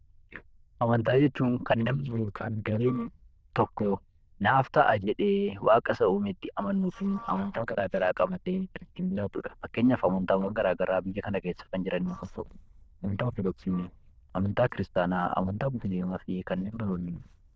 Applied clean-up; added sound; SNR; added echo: neural diffusion model UNIVERSE++.